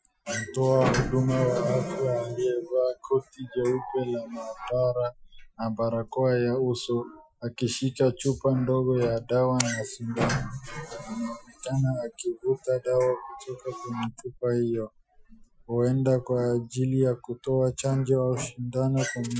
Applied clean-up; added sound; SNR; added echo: classical method Wiener filter.